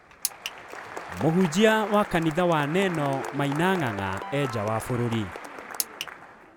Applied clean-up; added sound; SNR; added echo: none; Applause + Ringtone; 11 dB; none.